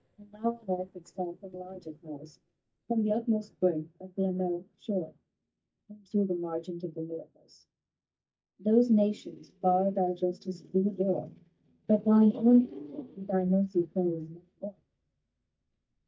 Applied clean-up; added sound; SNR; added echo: neural mask model DeepFilterNet 3.